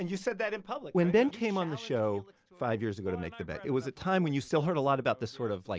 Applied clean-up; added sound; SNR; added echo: none; none; none; none.